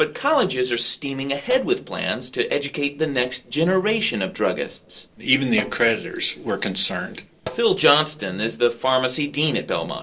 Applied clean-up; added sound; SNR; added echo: neural separator model SepFormer DNS4.